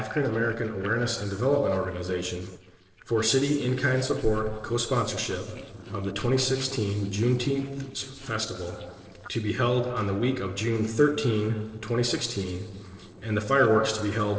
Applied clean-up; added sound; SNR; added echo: neural separator model SepFormer DNS4.